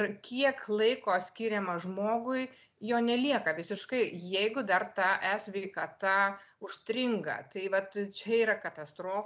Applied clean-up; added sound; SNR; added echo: none; none; none; none.